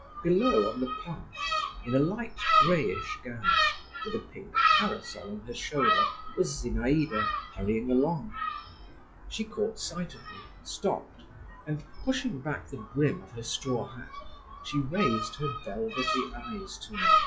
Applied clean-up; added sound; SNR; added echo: classical method log-MMSE.